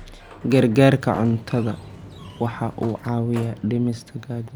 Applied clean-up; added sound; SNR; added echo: none; Sliding door; 18 dB; none.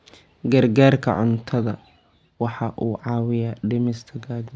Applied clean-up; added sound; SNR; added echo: none; none; none; none.